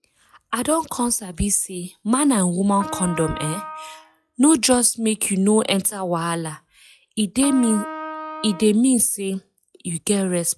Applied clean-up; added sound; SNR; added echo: classical method log-MMSE.